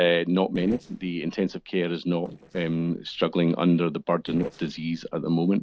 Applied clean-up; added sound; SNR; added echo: neural separator model SepFormer DNS4.